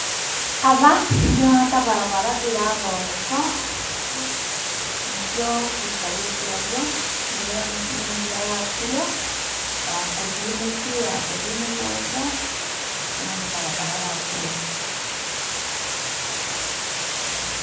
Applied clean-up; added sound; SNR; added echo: none; Water; 1 dB; reverberation time 0.6 s.